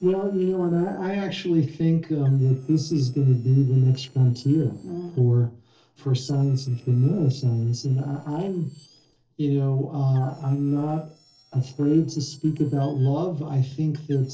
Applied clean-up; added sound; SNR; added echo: neural separator model SepFormer DNS4.